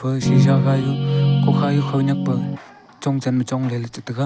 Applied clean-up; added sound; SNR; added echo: none; Guitar; -5 dB; none.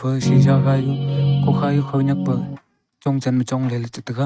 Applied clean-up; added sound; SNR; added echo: neural mask model RNNoise.